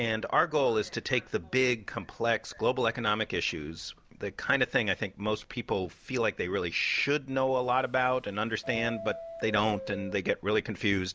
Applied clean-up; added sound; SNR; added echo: none; Subway, metro, underground; 18 dB; none.